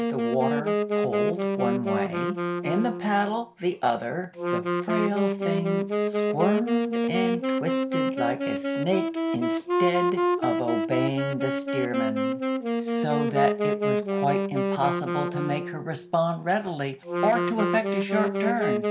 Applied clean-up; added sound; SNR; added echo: none; Wind instrument, woodwind instrument; -2 dB; none.